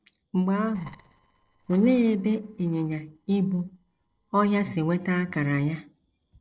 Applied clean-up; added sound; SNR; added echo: neural separator model SepFormer DNS4.